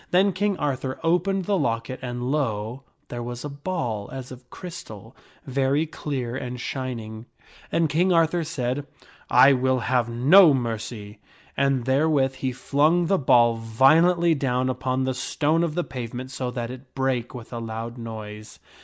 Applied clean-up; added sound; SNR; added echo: none; none; none; none.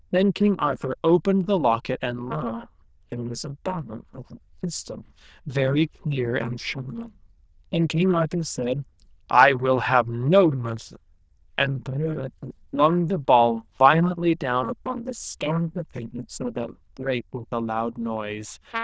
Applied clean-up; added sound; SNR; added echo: neural diffusion model UNIVERSE++.